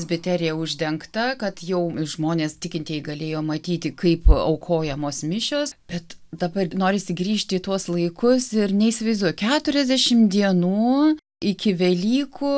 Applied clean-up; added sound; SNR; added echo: none; none; none; none.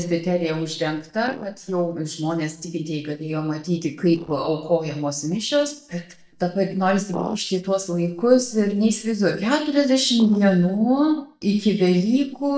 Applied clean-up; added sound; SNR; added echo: neural mask model DeepFilterNet 3.